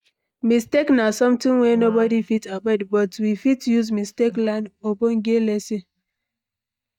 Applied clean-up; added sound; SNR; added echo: neural mask model DeepFilterNet 3.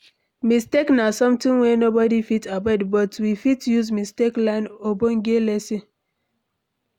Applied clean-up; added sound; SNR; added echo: none; none; none; none.